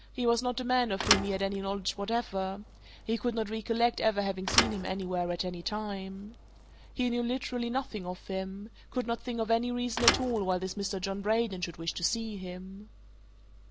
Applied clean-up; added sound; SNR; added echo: none; Thump, thud; 4 dB; none.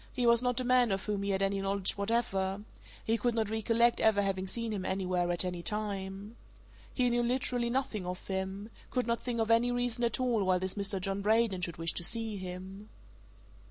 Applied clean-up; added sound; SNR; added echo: none; none; none; none.